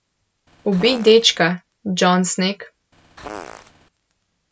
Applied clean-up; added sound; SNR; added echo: none; Fart; 17 dB; none.